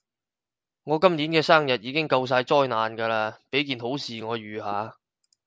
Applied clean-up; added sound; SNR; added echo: none; none; none; none.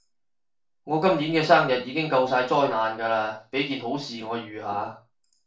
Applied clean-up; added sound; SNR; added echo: none; none; none; reverberation time 0.3 s.